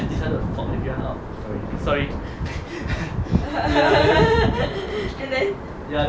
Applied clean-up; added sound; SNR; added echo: none; Thunder / Rain; 9 dB; none.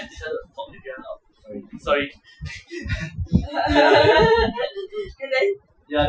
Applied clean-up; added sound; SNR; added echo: classical method Wiener filter.